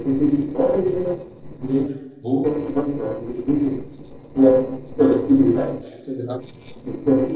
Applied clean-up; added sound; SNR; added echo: neural separator model SepFormer DNS4.